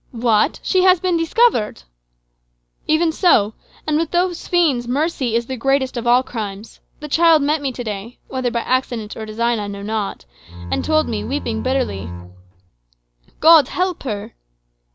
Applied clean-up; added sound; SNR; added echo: none; Bowed string instrument; 9 dB; none.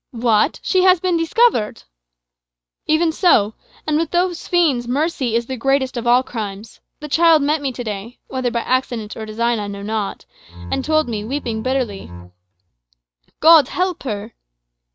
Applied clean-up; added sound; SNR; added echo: neural mask model RNNoise.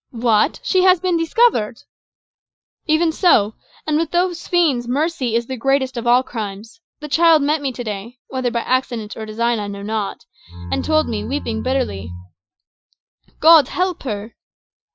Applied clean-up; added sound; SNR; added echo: classical method Wiener filter.